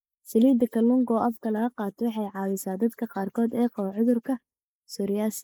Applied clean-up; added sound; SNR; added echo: neural mask model Resemble Enhance denoiser.